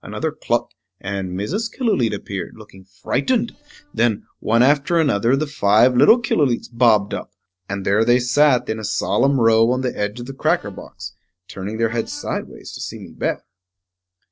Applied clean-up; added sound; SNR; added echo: neural separator model SepFormer DNS4.